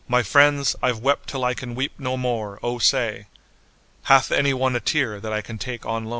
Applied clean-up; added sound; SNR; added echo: none; none; none; none.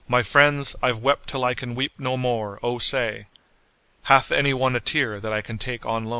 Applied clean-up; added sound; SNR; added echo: neural mask model Resemble Enhance denoiser.